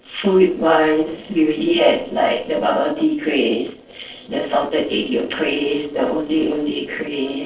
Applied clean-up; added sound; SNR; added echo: neural separator model SepFormer DNS4.